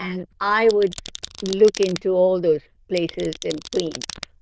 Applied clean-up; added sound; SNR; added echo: neural diffusion model UNIVERSE++.